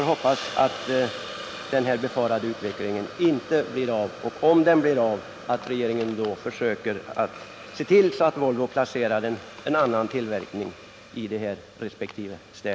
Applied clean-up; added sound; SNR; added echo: none; Hiss; 15 dB; none.